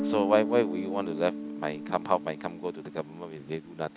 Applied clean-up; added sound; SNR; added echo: none; Guitar; 6 dB; none.